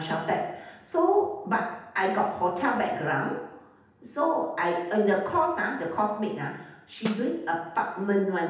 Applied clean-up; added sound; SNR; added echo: none; Snare drum; 12 dB; reverberation time 0.8 s.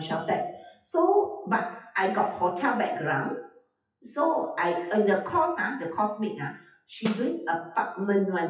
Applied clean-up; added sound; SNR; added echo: classical method WPE with log-MMSE.